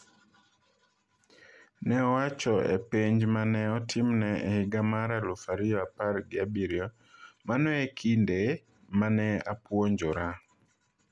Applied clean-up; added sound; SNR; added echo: none; none; none; none.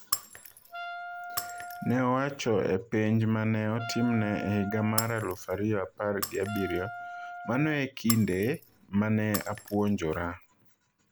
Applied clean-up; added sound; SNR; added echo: none; Shatter + Wind instrument, woodwind instrument; 10 dB; none.